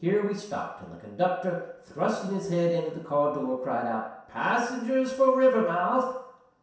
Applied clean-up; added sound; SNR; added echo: none; none; none; reverberation time 0.7 s.